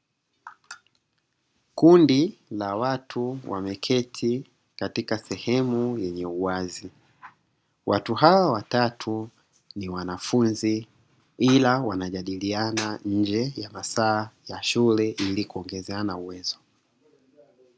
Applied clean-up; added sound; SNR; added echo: none; none; none; none.